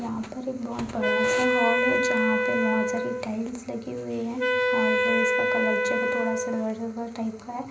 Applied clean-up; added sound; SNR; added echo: none; Wind instrument, woodwind instrument; -4 dB; reverberation time 0.5 s.